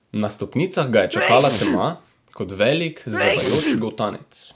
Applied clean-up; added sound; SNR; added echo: none; Sneeze; 2 dB; none.